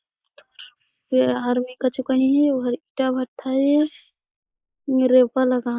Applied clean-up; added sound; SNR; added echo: neural mask model Resemble Enhance denoiser.